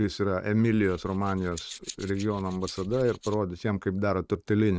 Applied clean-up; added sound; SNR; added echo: neural mask model RNNoise.